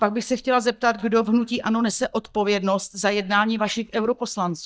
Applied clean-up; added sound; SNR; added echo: neural mask model DeepFilterNet 3.